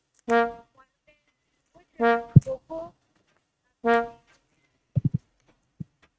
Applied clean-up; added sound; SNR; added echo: neural mask model RNNoise.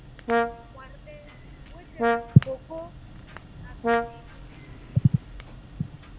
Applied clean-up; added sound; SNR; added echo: none; Brass instrument + Crack / Crackle; 3 dB; none.